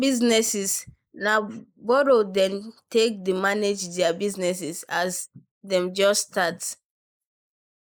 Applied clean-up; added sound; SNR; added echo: neural mask model Resemble Enhance denoiser.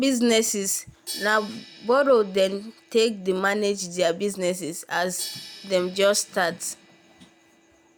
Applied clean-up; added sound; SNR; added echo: none; Crash cymbal; 20 dB; none.